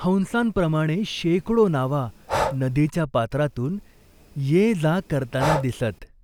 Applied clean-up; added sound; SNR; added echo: none; Breathing; 10 dB; none.